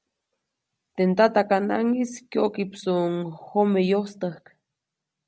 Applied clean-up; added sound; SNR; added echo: none; none; none; none.